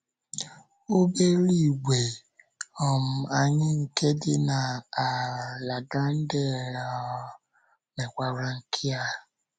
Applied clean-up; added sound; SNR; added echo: none; none; none; none.